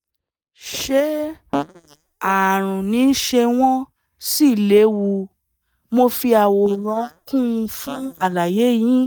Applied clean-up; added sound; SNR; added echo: neural mask model DeepFilterNet 3.